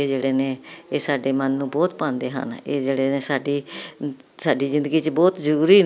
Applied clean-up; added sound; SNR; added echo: none; none; none; none.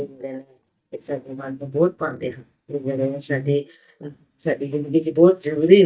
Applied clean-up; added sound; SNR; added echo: neural mask model DeepFilterNet 3.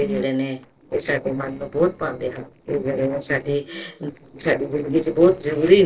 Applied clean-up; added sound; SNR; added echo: neural separator model SepFormer DNS4.